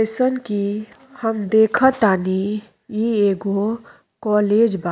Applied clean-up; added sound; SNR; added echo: none; none; none; none.